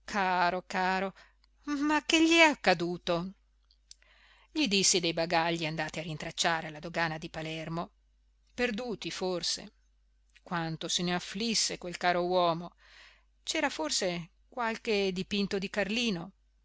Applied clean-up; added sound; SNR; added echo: none; none; none; none.